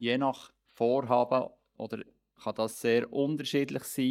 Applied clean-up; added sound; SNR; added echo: neural mask model DeepFilterNet 3.